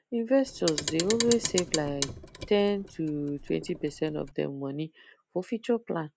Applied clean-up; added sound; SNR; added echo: none; Clock; 2 dB; none.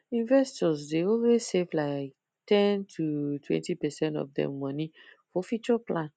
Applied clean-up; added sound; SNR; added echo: none; none; none; none.